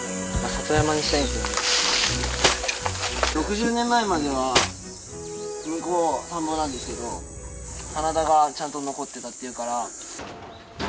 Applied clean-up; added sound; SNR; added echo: none; Cutlery, silverware; 3 dB; none.